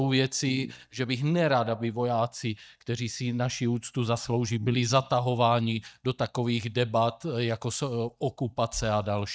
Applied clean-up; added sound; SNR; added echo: neural mask model DeepFilterNet 3.